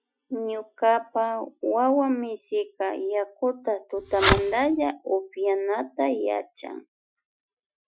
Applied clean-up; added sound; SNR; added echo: classical method Wiener filter.